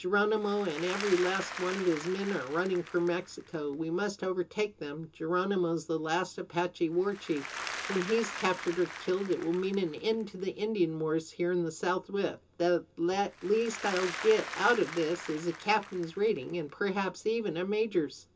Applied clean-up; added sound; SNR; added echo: none; Applause / Crowd; 11 dB; reverberation time 0.2 s.